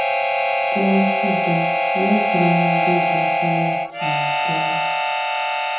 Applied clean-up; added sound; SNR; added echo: none; Harmonica; -5 dB; reverberation time 1.0 s.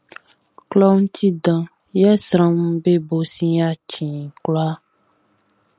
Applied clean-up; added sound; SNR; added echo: none; none; none; none.